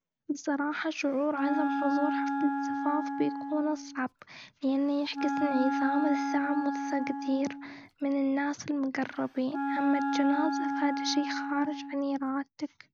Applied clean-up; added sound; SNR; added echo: none; Wind instrument, woodwind instrument; 2 dB; none.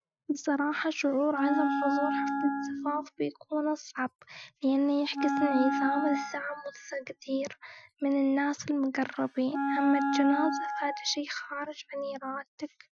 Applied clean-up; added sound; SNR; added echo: classical method Wiener filter.